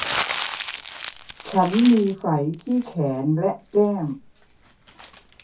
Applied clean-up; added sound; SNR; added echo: none; Crumpling, crinkling; 8 dB; reverberation time 0.3 s.